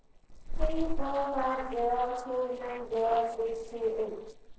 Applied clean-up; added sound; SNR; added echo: neural separator model SepFormer DNS4.